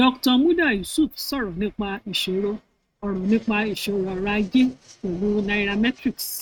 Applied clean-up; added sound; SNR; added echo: neural mask model RNNoise.